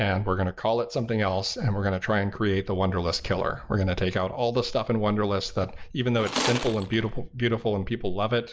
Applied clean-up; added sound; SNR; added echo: none; Tools; 6 dB; none.